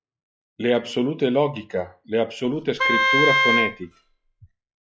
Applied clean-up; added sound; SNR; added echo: classical method log-MMSE.